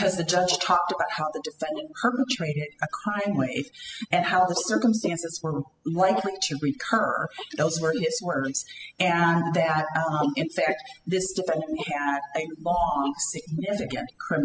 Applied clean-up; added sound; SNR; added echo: classical method spectral subtraction.